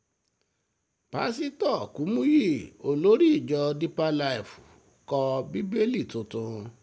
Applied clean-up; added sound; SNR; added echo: none; none; none; none.